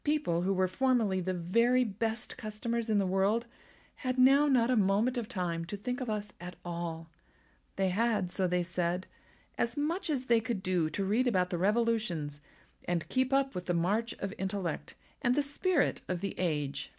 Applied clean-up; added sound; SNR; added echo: none; none; none; none.